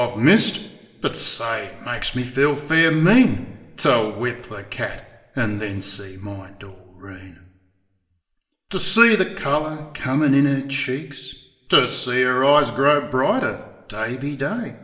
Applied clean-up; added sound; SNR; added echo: none; none; none; reverberation time 1.1 s.